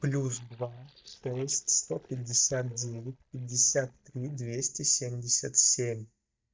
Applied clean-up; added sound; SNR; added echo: neural mask model DeepFilterNet 3.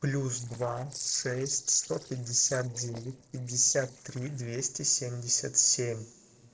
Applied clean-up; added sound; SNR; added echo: neural separator model SepFormer DNS4.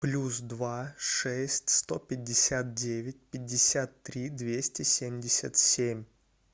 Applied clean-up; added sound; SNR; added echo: none; none; none; none.